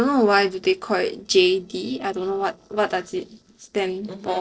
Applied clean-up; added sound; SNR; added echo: neural separator model SepFormer DNS4.